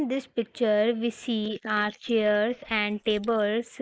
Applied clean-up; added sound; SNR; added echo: neural mask model Resemble Enhance denoiser.